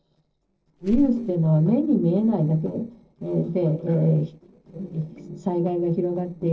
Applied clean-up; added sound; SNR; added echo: neural separator model SepFormer DNS4.